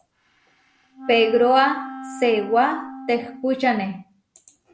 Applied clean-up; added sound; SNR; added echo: none; Wind instrument, woodwind instrument; 15 dB; none.